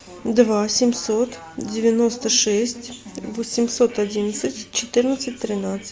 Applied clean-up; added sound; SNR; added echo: none; none; none; none.